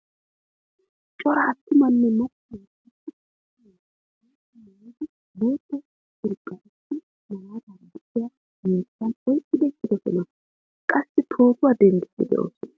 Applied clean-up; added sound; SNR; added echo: none; none; none; none.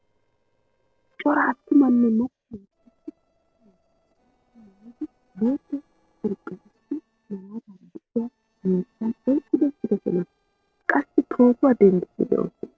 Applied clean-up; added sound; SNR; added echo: neural separator model SepFormer DNS4.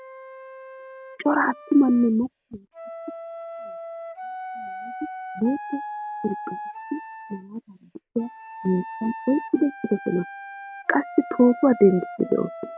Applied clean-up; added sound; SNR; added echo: none; Wind instrument, woodwind instrument; 12 dB; none.